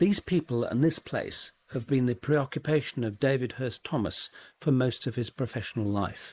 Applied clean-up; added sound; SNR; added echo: neural mask model Resemble Enhance denoiser.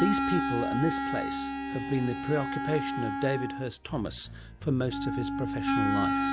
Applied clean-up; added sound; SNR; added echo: none; Wind instrument, woodwind instrument; 0 dB; none.